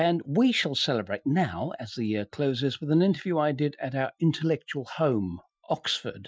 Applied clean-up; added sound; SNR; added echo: classical method Wiener filter.